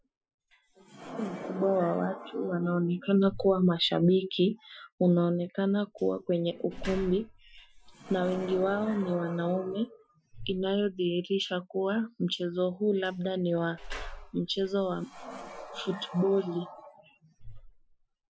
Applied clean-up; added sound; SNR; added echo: classical method Wiener filter.